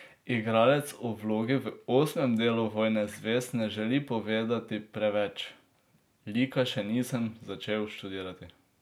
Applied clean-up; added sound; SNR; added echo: none; none; none; none.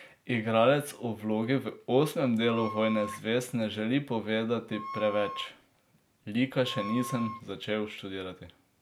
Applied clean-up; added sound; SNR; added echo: none; Wind instrument, woodwind instrument; 12 dB; none.